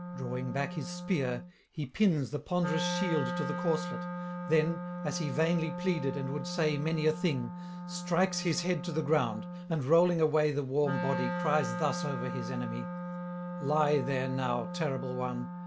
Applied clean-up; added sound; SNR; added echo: none; Wind instrument, woodwind instrument; 6 dB; none.